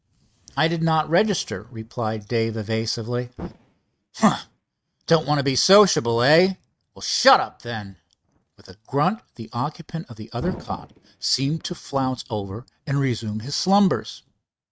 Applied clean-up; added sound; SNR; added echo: neural mask model RNNoise.